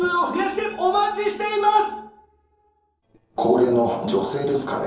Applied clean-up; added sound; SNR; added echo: neural separator model SepFormer DNS4.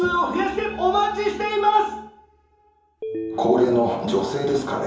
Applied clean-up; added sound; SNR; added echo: none; Telephone; 12 dB; reverberation time 2.8 s.